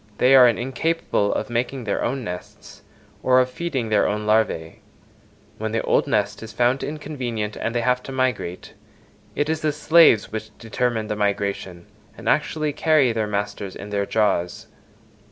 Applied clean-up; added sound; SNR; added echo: none; none; none; none.